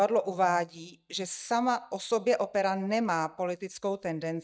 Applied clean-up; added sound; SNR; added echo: neural mask model DeepFilterNet 3.